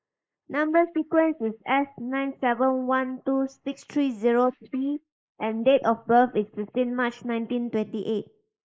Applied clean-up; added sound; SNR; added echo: neural mask model Resemble Enhance denoiser.